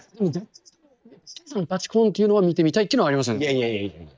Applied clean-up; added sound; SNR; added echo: neural mask model DeepFilterNet 3.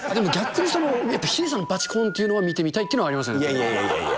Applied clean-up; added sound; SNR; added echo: none; Telephone; 12 dB; none.